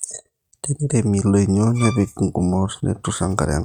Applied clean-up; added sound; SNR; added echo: neural mask model RNNoise.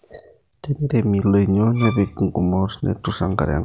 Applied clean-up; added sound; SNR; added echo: none; Bowed string instrument; 15 dB; none.